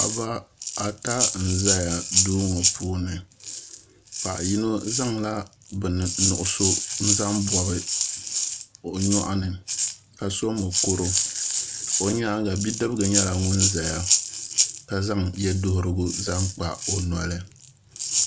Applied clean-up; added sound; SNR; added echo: none; Rattle (instrument); 0 dB; none.